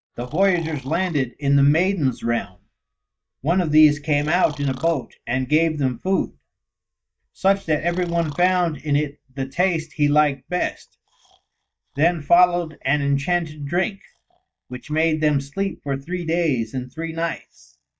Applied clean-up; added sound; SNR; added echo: neural mask model DeepFilterNet 3.